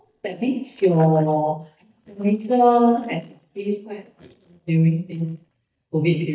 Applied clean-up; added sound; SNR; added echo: neural mask model DeepFilterNet 3.